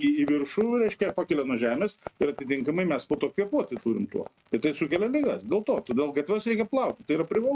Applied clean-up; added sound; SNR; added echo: neural mask model RNNoise.